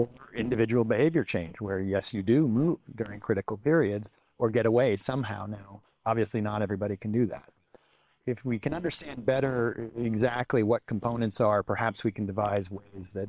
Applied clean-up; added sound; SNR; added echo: neural separator model SepFormer WHAM!.